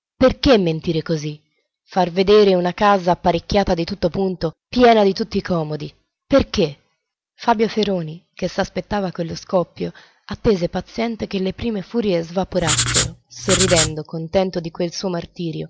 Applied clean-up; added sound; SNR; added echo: none; Writing; 1 dB; none.